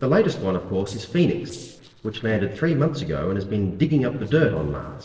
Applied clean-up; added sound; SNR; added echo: neural separator model SepFormer DNS4.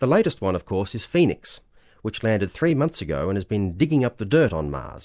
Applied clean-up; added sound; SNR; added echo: none; none; none; none.